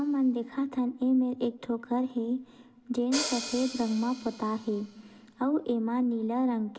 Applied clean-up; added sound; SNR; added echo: none; Hi-hat; 14 dB; reverberation time 0.5 s.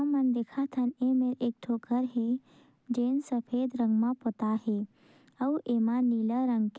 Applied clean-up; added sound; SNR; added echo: none; none; none; none.